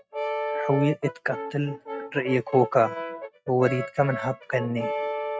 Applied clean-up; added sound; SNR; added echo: neural mask model RNNoise.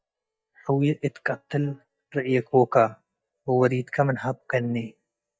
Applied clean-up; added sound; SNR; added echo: neural mask model DeepFilterNet 3.